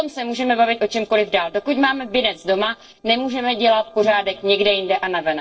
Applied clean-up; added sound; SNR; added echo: neural separator model SepFormer DNS4.